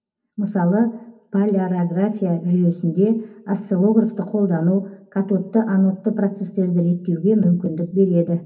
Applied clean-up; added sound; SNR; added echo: none; none; none; reverberation time 0.4 s.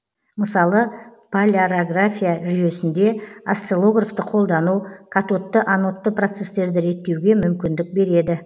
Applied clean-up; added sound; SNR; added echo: none; none; none; none.